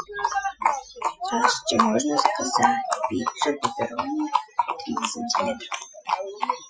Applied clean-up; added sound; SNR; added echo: classical method Wiener filter.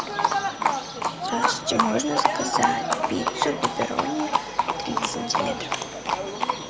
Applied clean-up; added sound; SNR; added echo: none; Livestock, farm animals, working animals; -5 dB; none.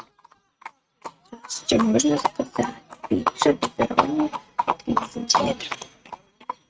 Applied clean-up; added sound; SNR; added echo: neural mask model RNNoise.